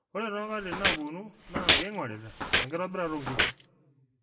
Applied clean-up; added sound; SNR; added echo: none; Walk, footsteps; -5 dB; reverberation time 1.0 s.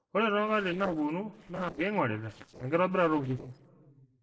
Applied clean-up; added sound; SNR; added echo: neural separator model SepFormer DNS4.